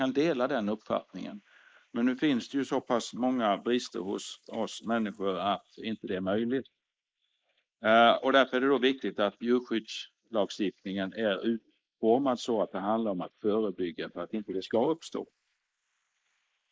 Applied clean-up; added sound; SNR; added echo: neural mask model Resemble Enhance denoiser.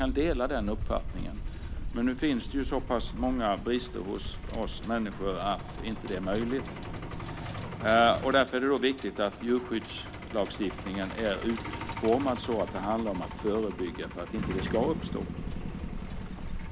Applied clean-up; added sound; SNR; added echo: none; Truck; 6 dB; none.